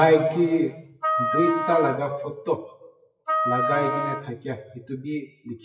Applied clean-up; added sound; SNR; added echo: classical method WPE with log-MMSE.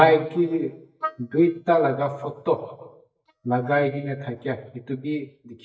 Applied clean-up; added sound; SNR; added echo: neural mask model DeepFilterNet 3.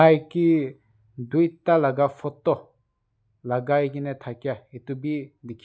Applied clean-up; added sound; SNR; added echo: none; none; none; none.